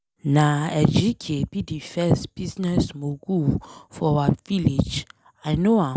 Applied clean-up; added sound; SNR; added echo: none; none; none; none.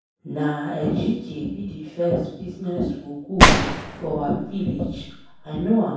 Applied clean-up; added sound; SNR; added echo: none; Gunshot, gunfire; -5 dB; reverberation time 0.7 s.